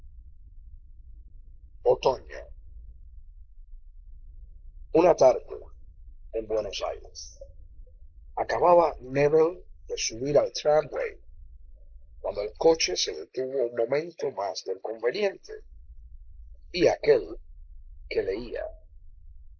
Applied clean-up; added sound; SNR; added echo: neural mask model Resemble Enhance denoiser.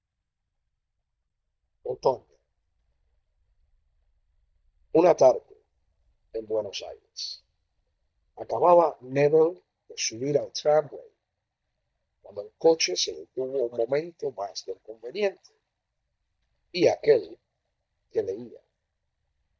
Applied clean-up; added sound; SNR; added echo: neural mask model DeepFilterNet 3.